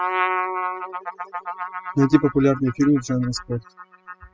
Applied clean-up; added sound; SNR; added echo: classical method spectral subtraction.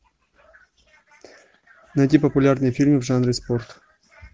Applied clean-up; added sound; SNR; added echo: none; none; none; none.